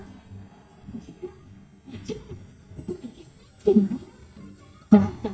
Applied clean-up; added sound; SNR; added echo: neural mask model DeepFilterNet 3.